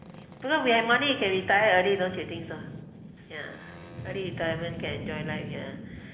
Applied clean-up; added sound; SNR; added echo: none; Boat, Water vehicle; 11 dB; reverberation time 1.1 s.